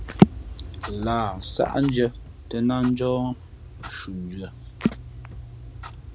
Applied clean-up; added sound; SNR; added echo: none; Clock; 13 dB; none.